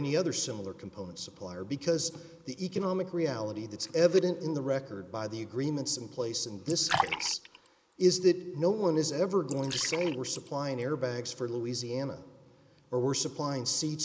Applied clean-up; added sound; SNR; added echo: neural mask model Resemble Enhance denoiser.